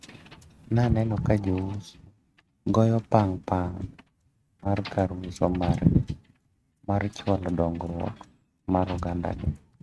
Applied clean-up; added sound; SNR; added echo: neural mask model RNNoise.